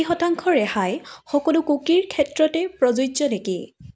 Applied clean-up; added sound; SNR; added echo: none; none; none; none.